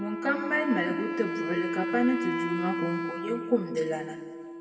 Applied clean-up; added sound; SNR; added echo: none; Wind instrument, woodwind instrument; 3 dB; reverberation time 1.6 s.